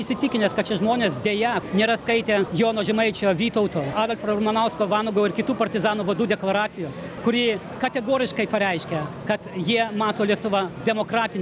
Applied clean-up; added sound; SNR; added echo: none; none; none; none.